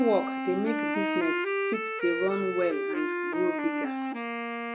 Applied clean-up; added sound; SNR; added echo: none; Wind instrument, woodwind instrument; 0 dB; none.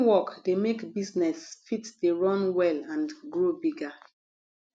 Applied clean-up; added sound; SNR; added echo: none; none; none; none.